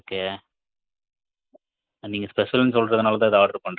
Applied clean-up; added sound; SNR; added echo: neural mask model Resemble Enhance denoiser.